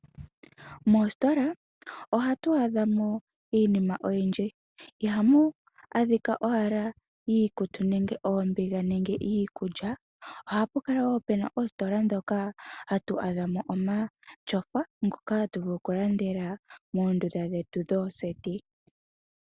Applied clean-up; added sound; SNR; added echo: none; none; none; none.